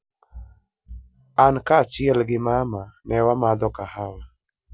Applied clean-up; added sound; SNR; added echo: none; none; none; none.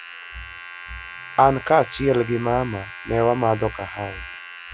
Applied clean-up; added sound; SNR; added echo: none; Domestic sounds, home sounds; 14 dB; none.